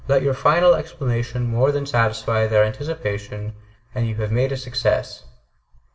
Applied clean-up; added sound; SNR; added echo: none; none; none; reverberation time 0.6 s.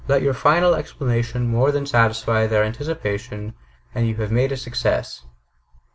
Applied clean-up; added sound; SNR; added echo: none; none; none; none.